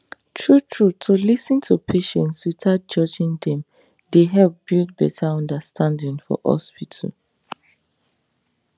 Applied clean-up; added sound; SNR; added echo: none; none; none; none.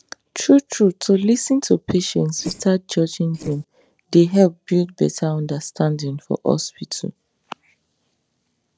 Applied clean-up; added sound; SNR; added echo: neural separator model SepFormer DNS4.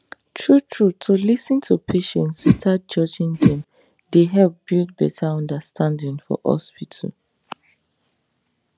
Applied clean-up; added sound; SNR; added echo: none; Whoosh, swoosh, swish; -4 dB; none.